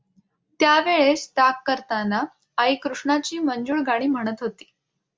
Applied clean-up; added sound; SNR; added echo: none; none; none; none.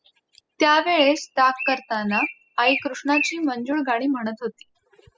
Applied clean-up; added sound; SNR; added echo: classical method spectral subtraction.